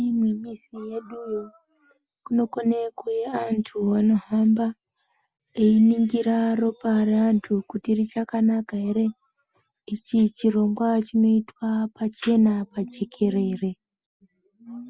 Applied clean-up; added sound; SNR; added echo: none; none; none; none.